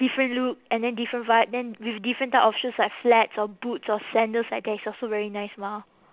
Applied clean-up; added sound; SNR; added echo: none; none; none; none.